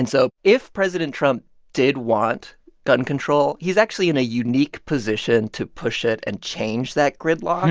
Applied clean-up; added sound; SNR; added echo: none; none; none; none.